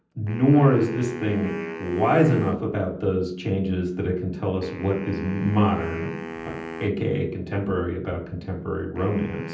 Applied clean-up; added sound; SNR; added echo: none; Wind instrument, woodwind instrument; 14 dB; reverberation time 0.6 s.